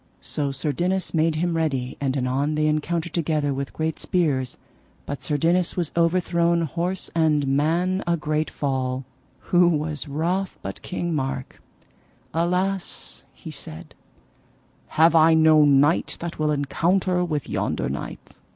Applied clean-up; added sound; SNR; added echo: none; none; none; none.